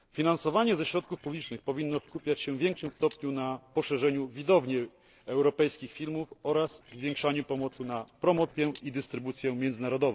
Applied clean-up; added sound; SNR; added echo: neural separator model SepFormer DNS4.